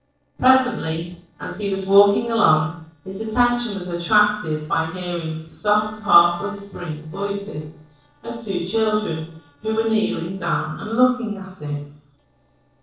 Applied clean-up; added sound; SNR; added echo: neural separator model SepFormer DNS4.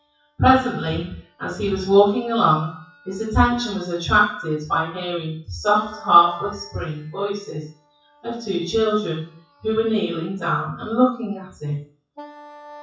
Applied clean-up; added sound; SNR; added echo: classical method WPE with log-MMSE.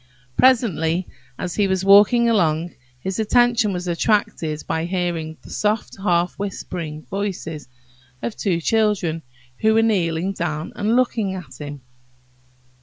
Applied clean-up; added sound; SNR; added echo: none; none; none; none.